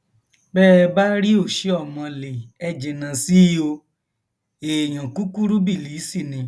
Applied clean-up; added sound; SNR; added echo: none; none; none; none.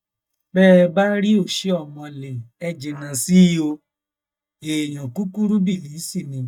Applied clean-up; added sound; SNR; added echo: neural mask model DeepFilterNet 3.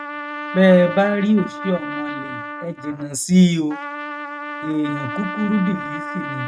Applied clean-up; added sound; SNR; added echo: neural mask model RNNoise.